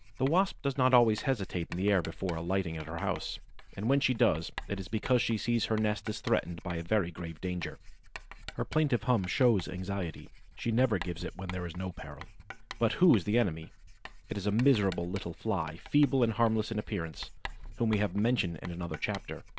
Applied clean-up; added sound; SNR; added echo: none; Writing; 15 dB; none.